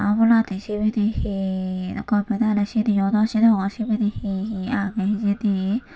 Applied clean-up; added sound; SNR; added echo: none; none; none; none.